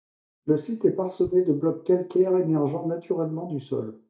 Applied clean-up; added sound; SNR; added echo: neural mask model DeepFilterNet 3.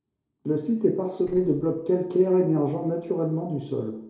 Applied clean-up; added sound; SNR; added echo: neural separator model SepFormer DNS4.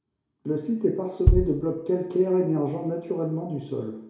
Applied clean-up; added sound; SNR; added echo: none; Bass drum; 0 dB; reverberation time 0.6 s.